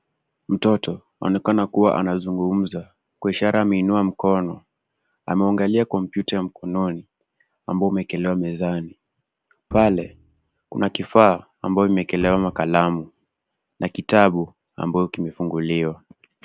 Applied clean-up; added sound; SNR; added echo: none; Bowed string instrument; 17 dB; none.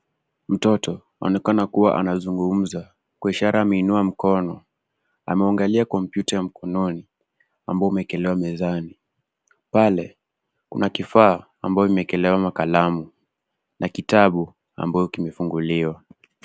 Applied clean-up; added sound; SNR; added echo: none; none; none; none.